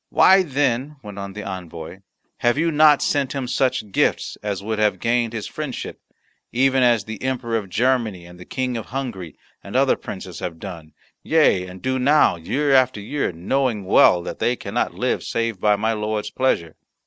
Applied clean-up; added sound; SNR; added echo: none; none; none; none.